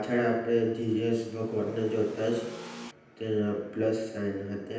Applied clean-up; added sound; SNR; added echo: none; Accelerating, revving, vroom / Car; 17 dB; reverberation time 0.9 s.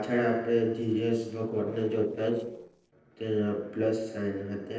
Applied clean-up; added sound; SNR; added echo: neural separator model SepFormer DNS4.